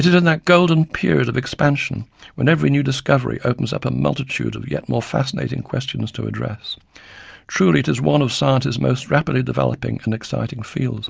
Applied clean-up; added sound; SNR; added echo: none; none; none; none.